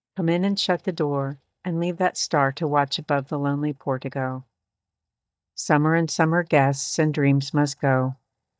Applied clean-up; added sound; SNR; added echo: neural mask model DeepFilterNet 3.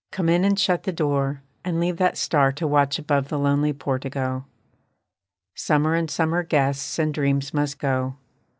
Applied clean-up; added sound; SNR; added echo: none; none; none; none.